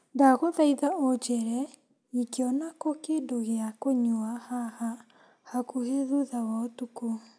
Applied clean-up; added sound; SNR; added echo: none; none; none; none.